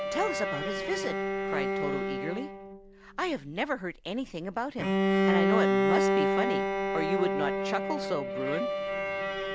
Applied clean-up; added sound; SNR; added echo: none; Bowed string instrument; -5 dB; none.